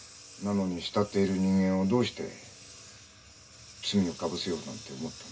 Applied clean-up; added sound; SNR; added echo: none; Engine; 18 dB; reverberation time 0.2 s.